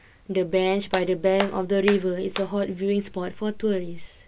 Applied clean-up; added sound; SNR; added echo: none; Hands; 10 dB; none.